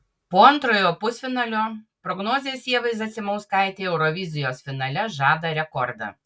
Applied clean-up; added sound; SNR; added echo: none; none; none; none.